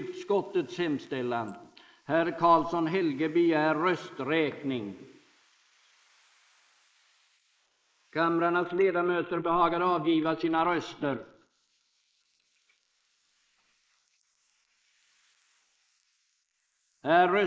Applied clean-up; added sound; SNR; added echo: neural mask model Resemble Enhance denoiser.